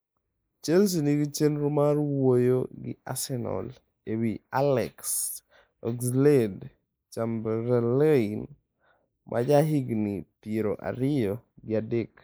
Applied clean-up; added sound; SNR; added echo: neural mask model Resemble Enhance denoiser.